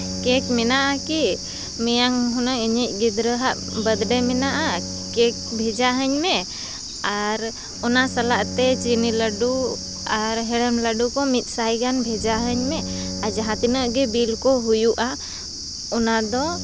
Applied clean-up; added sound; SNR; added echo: none; Bowed string instrument; 13 dB; none.